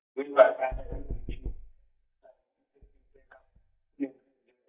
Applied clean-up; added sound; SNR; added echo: neural mask model DeepFilterNet 3.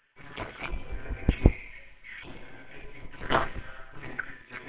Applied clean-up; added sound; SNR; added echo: neural separator model SepFormer WHAMR!.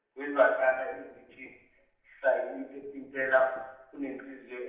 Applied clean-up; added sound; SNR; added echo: neural separator model SepFormer DNS4.